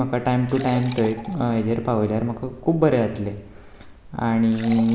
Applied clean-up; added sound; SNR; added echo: none; Liquid; 20 dB; none.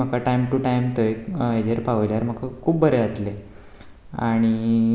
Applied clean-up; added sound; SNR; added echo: none; none; none; none.